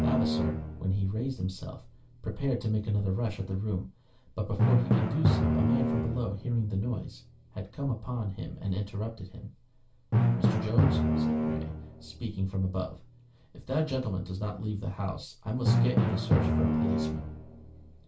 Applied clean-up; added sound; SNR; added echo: none; Drum; -2 dB; reverberation time 0.2 s.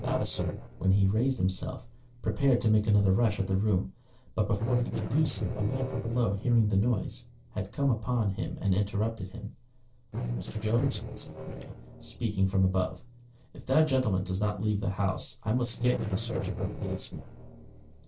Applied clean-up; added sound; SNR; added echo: neural separator model SepFormer DNS4.